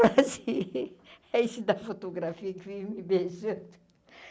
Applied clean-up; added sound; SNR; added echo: none; none; none; none.